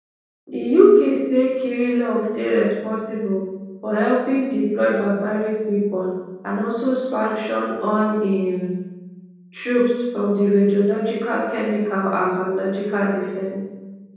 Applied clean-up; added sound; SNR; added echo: none; none; none; reverberation time 1.3 s.